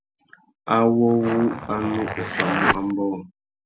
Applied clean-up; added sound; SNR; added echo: none; Zipper (clothing); 3 dB; none.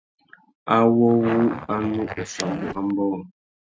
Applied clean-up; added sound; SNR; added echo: neural mask model RNNoise.